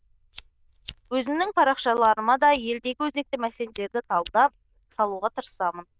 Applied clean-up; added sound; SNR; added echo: neural diffusion model UNIVERSE++.